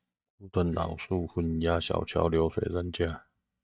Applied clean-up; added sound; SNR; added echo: neural mask model DeepFilterNet 3.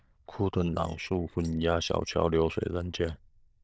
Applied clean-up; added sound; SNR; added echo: neural diffusion model UNIVERSE++.